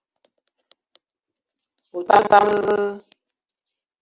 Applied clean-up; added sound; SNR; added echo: none; none; none; none.